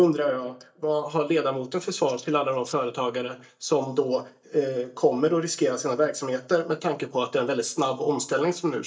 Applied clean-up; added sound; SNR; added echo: neural mask model DeepFilterNet 3.